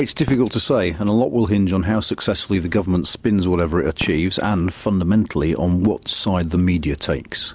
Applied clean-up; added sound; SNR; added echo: none; Fireworks; 20 dB; none.